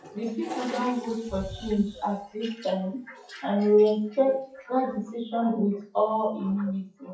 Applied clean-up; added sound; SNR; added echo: classical method WPE with log-MMSE.